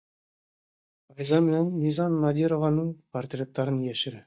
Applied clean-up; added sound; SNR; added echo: neural mask model DeepFilterNet 3.